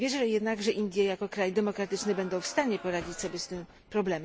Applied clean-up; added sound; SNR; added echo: none; Crowd; 18 dB; none.